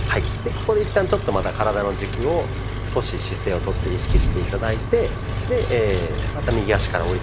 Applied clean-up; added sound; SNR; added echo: none; Thunder / Rain + Engine; 1 dB; none.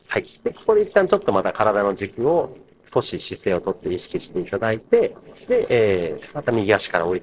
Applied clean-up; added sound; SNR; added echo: neural separator model SepFormer DNS4.